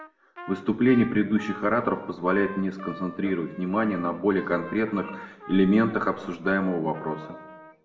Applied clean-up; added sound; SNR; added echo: none; Trumpet; 17 dB; reverberation time 0.8 s.